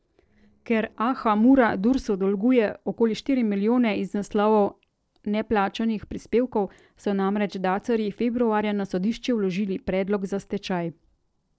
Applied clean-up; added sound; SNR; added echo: neural separator model SepFormer DNS4.